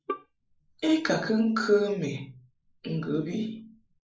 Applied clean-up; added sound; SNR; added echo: neural mask model Resemble Enhance denoiser.